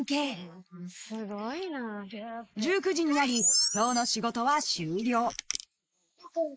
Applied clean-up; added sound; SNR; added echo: neural mask model Resemble Enhance denoiser.